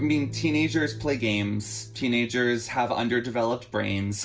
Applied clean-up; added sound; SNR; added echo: none; none; none; none.